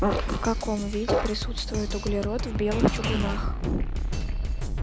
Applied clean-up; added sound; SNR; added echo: none; Fart + Drum kit; -2 dB; none.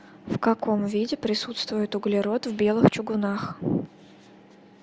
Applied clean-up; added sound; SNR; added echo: none; none; none; none.